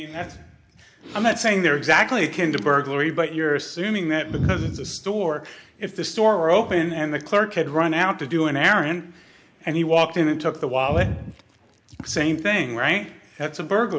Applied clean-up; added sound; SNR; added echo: none; none; none; none.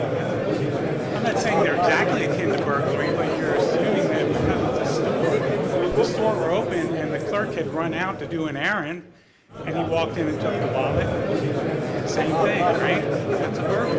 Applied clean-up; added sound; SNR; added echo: none; Crowd; -4 dB; none.